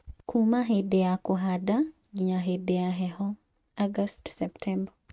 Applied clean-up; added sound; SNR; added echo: neural mask model RNNoise.